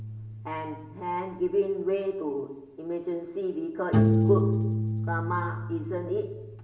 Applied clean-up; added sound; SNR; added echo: none; Piano; -1 dB; reverberation time 0.8 s.